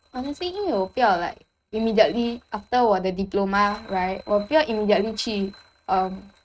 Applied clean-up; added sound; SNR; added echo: neural mask model RNNoise.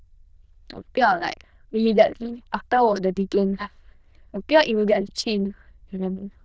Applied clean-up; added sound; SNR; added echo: neural diffusion model UNIVERSE++.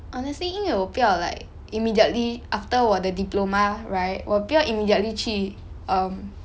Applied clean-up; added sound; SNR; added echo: none; none; none; none.